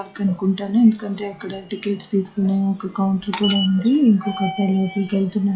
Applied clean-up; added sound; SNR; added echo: classical method log-MMSE.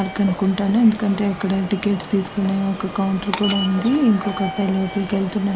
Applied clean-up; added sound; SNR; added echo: none; Walk, footsteps / Subway, metro, underground; 11 dB; none.